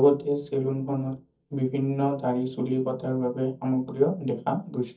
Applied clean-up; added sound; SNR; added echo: neural mask model DeepFilterNet 3.